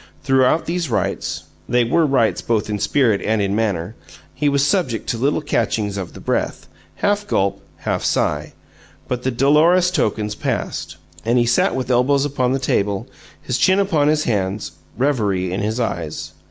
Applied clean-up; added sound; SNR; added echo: none; none; none; none.